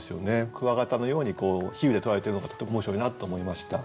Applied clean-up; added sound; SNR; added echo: none; none; none; none.